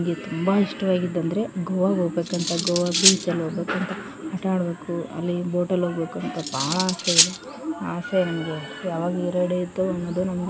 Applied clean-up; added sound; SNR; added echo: none; Cutlery, silverware; -1 dB; none.